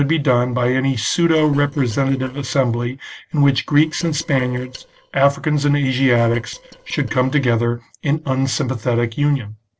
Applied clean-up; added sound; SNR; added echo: neural separator model SepFormer DNS4.